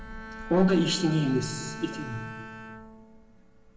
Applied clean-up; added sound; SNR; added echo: none; Bowed string instrument; 13 dB; reverberation time 2.2 s.